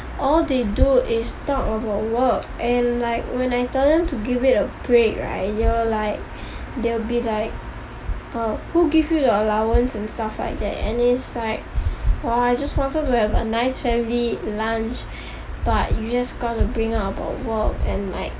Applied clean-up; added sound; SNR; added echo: none; none; none; none.